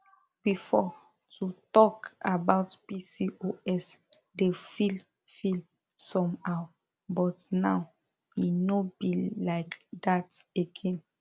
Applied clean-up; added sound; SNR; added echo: none; none; none; none.